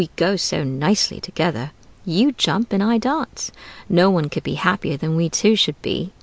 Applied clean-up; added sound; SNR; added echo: none; none; none; none.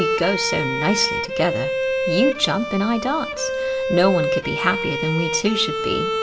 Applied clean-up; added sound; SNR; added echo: none; Bowed string instrument; 1 dB; reverberation time 0.3 s.